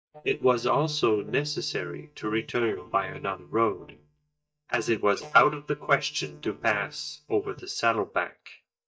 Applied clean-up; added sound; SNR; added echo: neural mask model DeepFilterNet 3.